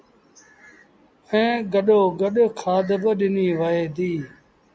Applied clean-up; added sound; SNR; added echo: none; none; none; none.